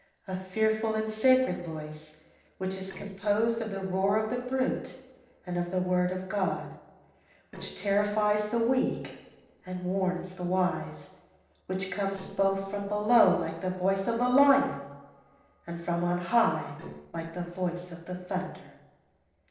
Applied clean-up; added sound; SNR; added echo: neural separator model SepFormer DNS4.